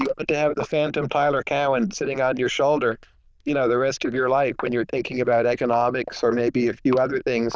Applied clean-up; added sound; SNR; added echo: neural diffusion model UNIVERSE++.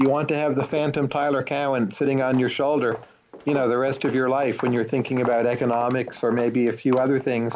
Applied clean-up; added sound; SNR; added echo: none; Walk, footsteps; 17 dB; none.